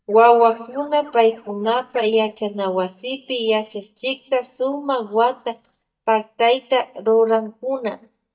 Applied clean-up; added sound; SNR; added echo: neural mask model DeepFilterNet 3.